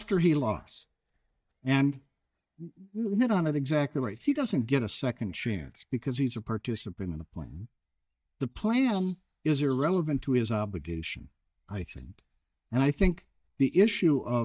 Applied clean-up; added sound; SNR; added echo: neural mask model DeepFilterNet 3.